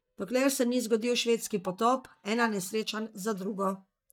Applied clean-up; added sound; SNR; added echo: neural mask model DeepFilterNet 3.